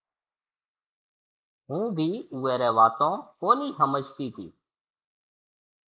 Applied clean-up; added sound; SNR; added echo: neural mask model Resemble Enhance denoiser.